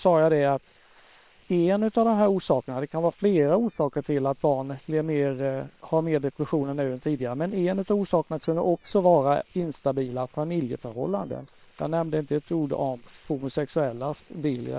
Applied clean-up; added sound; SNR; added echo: neural separator model SepFormer WHAM!.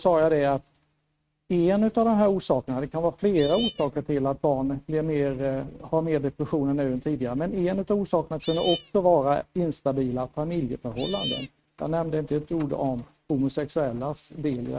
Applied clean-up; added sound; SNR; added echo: neural mask model RNNoise.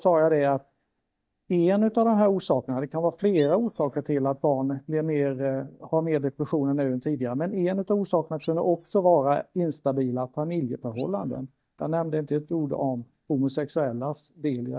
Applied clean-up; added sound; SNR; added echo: neural mask model DeepFilterNet 3.